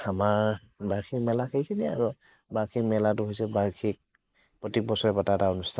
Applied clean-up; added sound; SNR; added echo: neural mask model Resemble Enhance denoiser.